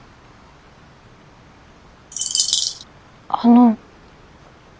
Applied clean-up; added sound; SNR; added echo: none; Bird vocalization, bird call, bird song; -1 dB; none.